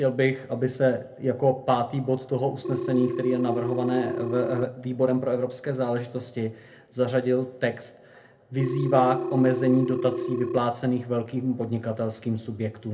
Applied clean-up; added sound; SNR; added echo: none; Telephone; 9 dB; reverberation time 0.3 s.